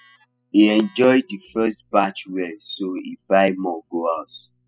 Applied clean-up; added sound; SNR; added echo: classical method spectral subtraction.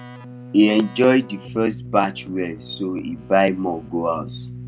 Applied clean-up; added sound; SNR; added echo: none; Keyboard (musical); 16 dB; none.